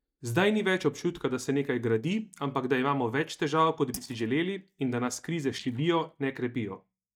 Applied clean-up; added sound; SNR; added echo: neural mask model DeepFilterNet 3.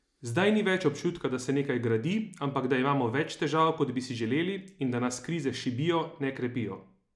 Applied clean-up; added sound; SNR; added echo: none; none; none; none.